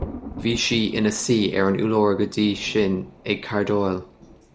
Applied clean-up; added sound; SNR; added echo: none; Thunder; 16 dB; none.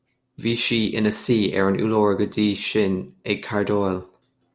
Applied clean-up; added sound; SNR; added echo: none; none; none; none.